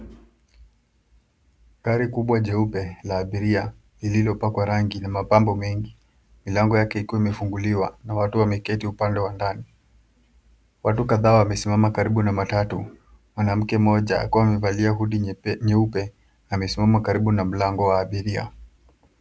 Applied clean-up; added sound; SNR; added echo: none; none; none; none.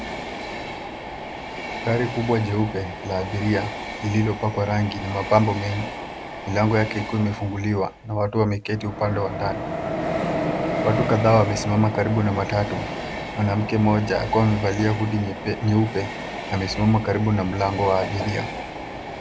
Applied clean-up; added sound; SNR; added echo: none; Train; 7 dB; none.